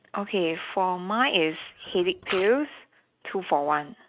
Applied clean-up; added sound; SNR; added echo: neural mask model RNNoise.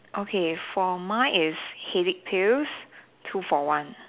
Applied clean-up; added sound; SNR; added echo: none; none; none; none.